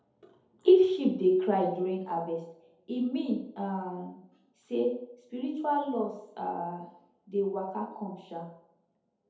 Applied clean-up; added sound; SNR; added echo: none; none; none; reverberation time 2.0 s.